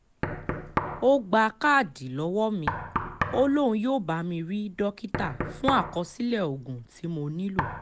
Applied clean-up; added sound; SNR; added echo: none; Knock; 8 dB; none.